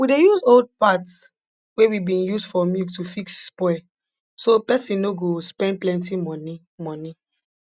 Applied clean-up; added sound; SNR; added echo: none; none; none; none.